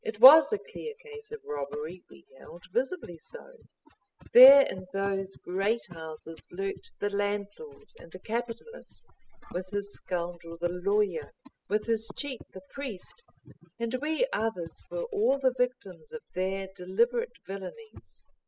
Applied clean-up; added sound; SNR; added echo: classical method spectral subtraction.